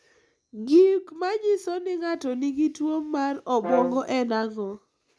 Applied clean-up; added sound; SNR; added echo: none; Brass instrument; 5 dB; none.